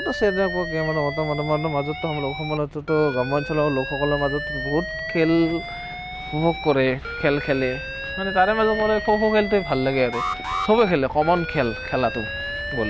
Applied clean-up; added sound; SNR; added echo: none; Alarm + Alarm; 9 dB; none.